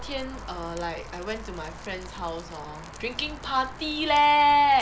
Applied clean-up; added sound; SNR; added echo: none; Fire; 20 dB; none.